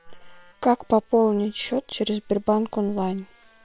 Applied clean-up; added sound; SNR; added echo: neural separator model SepFormer WHAM!.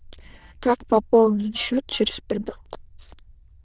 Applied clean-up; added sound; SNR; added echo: neural diffusion model UNIVERSE++.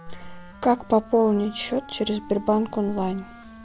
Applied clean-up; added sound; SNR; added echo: none; Wind instrument, woodwind instrument; 19 dB; none.